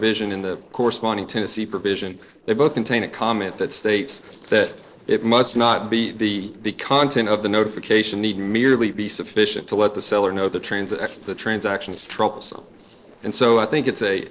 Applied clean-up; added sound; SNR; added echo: neural separator model SepFormer DNS4.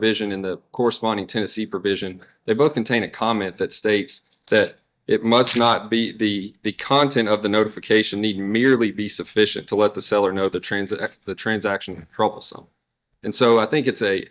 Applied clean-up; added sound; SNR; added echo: neural mask model DeepFilterNet 3.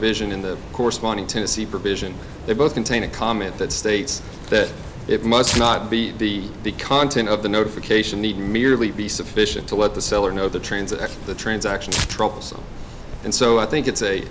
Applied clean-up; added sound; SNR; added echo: none; Train + Tearing; 10 dB; none.